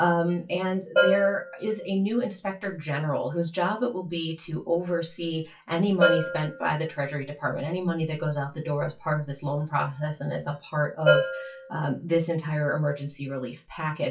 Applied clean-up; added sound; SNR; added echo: classical method WPE with log-MMSE.